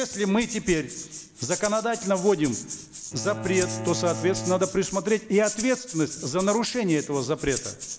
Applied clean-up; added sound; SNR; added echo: none; Rattle (instrument) + Bowed string instrument; 9 dB; none.